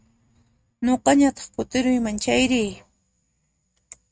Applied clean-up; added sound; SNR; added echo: neural mask model RNNoise.